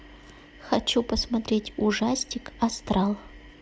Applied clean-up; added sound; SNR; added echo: none; none; none; none.